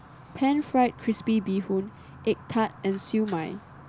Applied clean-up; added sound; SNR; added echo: none; Fire; 19 dB; none.